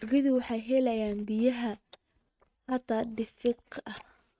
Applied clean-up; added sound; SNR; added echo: neural mask model RNNoise.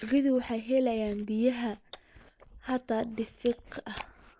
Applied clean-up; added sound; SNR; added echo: neural mask model Resemble Enhance denoiser.